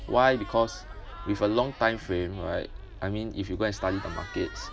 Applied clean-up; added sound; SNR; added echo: none; Crowd / Cheering; 18 dB; none.